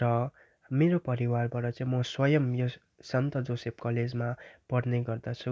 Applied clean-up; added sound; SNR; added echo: none; none; none; none.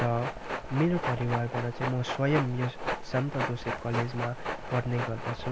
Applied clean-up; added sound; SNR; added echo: none; Train; 4 dB; none.